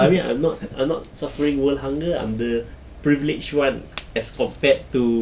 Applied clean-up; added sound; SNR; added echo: none; none; none; none.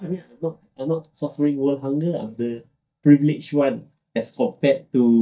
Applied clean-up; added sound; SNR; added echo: neural mask model DeepFilterNet 3.